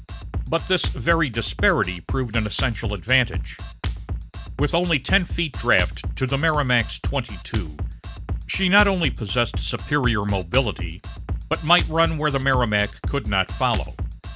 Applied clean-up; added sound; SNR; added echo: none; Drum kit; 5 dB; none.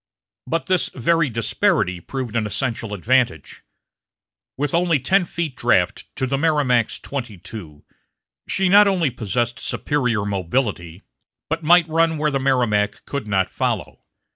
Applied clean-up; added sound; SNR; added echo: none; none; none; none.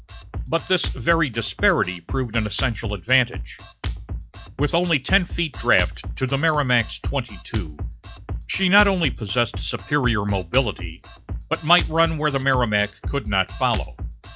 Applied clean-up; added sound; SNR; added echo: classical method log-MMSE.